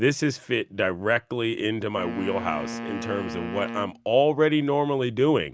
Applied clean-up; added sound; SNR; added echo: none; Wind instrument, woodwind instrument; 11 dB; none.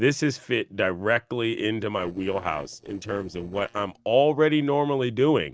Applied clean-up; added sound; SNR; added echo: neural separator model SepFormer DNS4.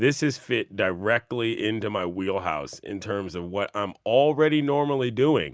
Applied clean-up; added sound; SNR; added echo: none; none; none; none.